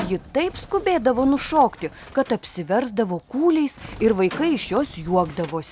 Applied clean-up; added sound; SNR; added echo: none; Bird; 18 dB; none.